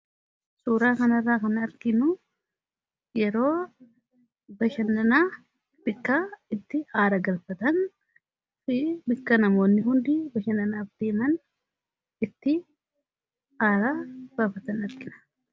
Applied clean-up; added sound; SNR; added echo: none; none; none; none.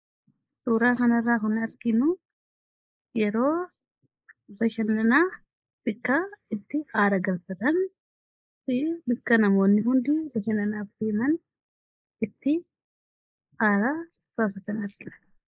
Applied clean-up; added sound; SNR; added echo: neural mask model Resemble Enhance denoiser.